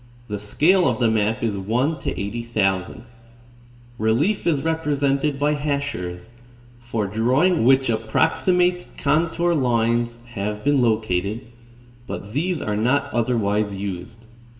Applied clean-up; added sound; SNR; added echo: none; none; none; reverberation time 1.9 s.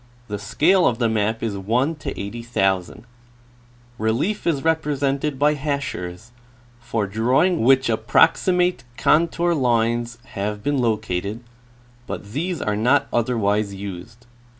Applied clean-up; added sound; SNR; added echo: none; none; none; none.